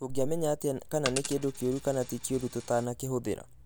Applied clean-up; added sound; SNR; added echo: none; Coin (dropping); 14 dB; none.